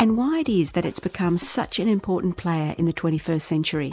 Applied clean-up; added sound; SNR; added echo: none; none; none; none.